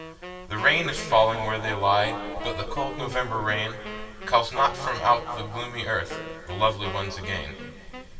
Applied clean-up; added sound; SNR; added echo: none; Wind instrument, woodwind instrument; 14 dB; reverberation time 2.6 s.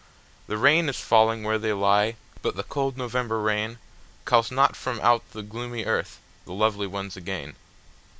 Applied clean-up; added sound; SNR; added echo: none; none; none; none.